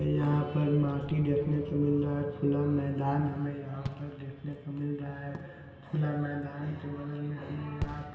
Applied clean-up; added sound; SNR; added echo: none; Fireworks; 17 dB; reverberation time 2.3 s.